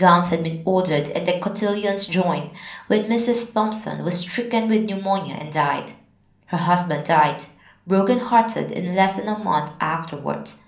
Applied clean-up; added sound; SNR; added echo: none; none; none; reverberation time 0.6 s.